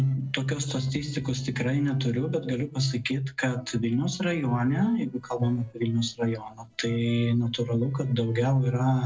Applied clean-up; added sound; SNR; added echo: neural separator model SepFormer DNS4.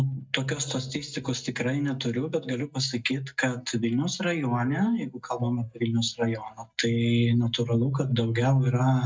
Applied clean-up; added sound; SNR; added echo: neural mask model DeepFilterNet 3.